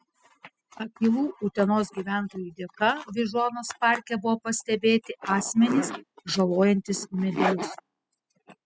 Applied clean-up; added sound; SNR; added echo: classical method spectral subtraction.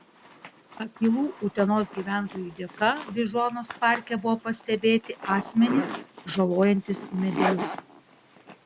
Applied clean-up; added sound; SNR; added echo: none; Zipper (clothing); 10 dB; none.